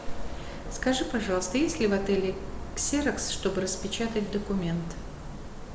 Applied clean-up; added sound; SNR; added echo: none; none; none; none.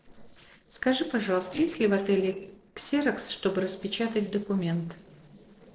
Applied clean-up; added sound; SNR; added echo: neural separator model SepFormer DNS4.